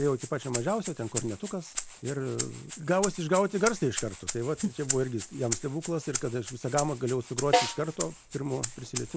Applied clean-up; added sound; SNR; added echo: none; Rattle (instrument) + Snare drum; 5 dB; none.